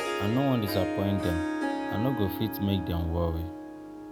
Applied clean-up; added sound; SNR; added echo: none; Harp; 3 dB; none.